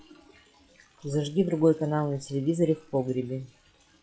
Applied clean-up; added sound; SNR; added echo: classical method log-MMSE.